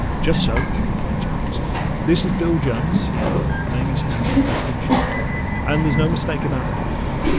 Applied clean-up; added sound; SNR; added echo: none; Bird vocalization, bird call, bird song; -4 dB; none.